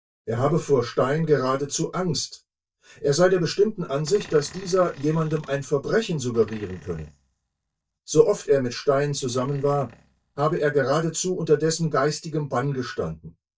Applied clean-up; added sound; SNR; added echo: neural mask model DeepFilterNet 3.